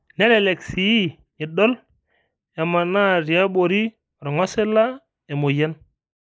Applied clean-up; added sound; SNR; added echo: neural mask model Resemble Enhance denoiser.